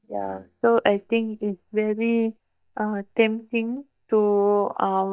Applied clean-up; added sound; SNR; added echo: neural mask model DeepFilterNet 3.